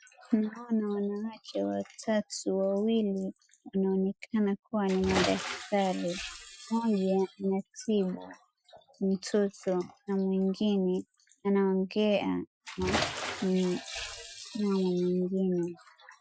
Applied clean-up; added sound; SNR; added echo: classical method Wiener filter.